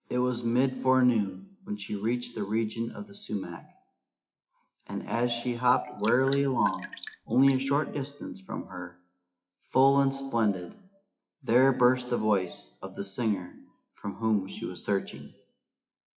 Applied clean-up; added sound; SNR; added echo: classical method WPE with log-MMSE.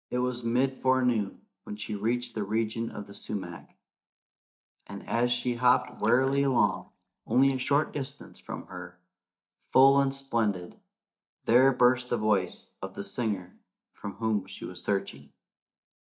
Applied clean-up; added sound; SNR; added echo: neural mask model DeepFilterNet 3.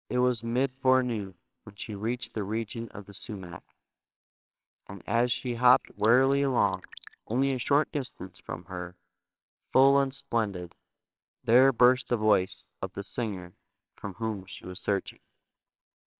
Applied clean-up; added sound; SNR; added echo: neural separator model SepFormer WHAMR!.